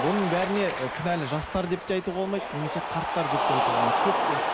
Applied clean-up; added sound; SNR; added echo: none; Cheering; -1 dB; none.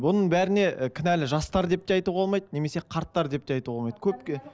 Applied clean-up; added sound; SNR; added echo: none; none; none; none.